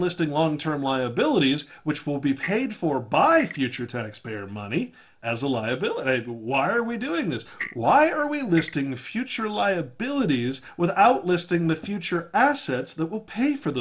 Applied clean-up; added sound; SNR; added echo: none; Clock; 16 dB; none.